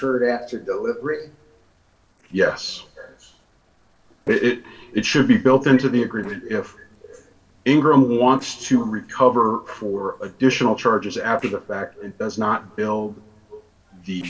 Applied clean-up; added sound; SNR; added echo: neural separator model SepFormer DNS4.